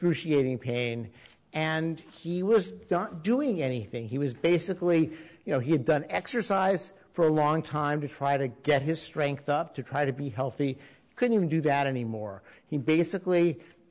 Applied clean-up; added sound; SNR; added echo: none; none; none; none.